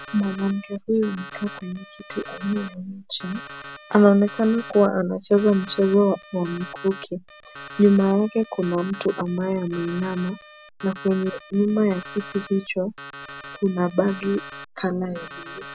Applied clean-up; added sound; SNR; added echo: none; Alarm; 14 dB; none.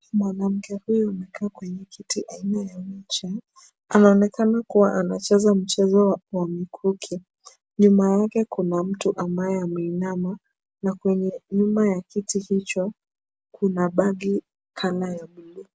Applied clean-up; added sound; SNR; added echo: none; none; none; none.